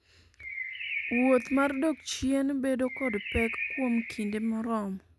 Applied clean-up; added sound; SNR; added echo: none; Bird; 8 dB; none.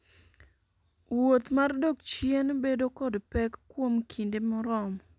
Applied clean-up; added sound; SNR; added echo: none; none; none; none.